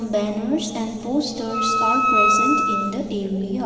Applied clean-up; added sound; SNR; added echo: none; Wind instrument, woodwind instrument; -2 dB; reverberation time 2.7 s.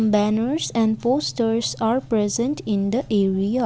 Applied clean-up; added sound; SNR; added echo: none; none; none; none.